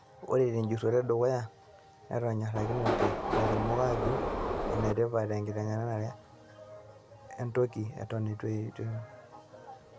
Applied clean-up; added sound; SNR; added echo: none; Subway, metro, underground; -2 dB; none.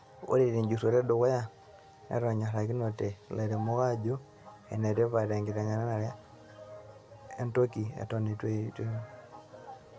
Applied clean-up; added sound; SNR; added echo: none; none; none; none.